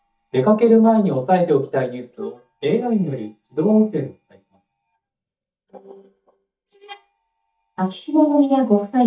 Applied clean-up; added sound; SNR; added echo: neural mask model DeepFilterNet 3.